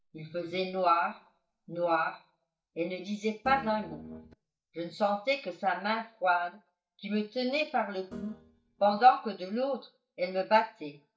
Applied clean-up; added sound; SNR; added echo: neural mask model DeepFilterNet 3.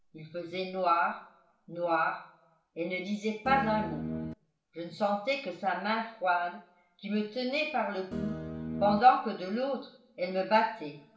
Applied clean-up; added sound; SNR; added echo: none; Guitar; 5 dB; reverberation time 0.7 s.